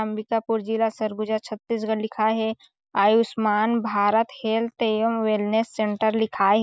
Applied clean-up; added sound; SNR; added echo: none; none; none; none.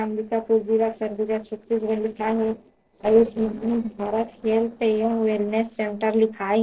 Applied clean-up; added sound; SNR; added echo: neural separator model SepFormer DNS4.